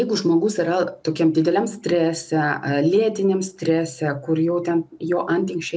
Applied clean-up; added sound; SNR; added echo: none; none; none; none.